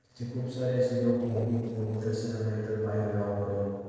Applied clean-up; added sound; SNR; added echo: neural separator model SepFormer DNS4.